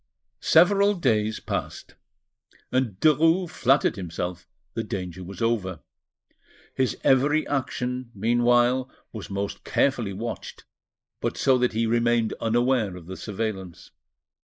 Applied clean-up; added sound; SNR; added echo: neural mask model Resemble Enhance denoiser.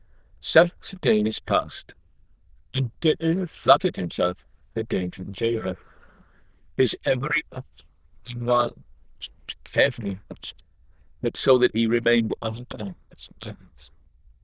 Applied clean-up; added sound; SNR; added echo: neural diffusion model UNIVERSE++.